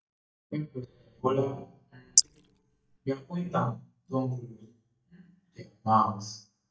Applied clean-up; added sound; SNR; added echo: neural mask model DeepFilterNet 3.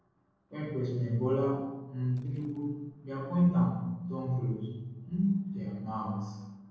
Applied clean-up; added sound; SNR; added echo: neural separator model SepFormer DNS4.